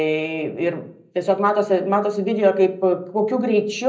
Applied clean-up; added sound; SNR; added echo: none; none; none; reverberation time 0.5 s.